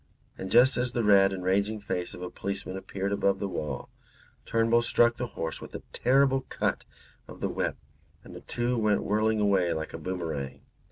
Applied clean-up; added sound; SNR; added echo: none; none; none; none.